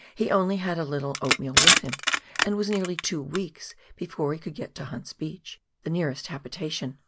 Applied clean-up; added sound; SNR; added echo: none; Crushing; -4 dB; none.